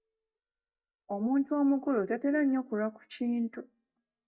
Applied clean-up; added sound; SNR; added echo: neural mask model DeepFilterNet 3.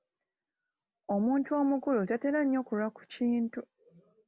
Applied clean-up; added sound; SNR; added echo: none; none; none; none.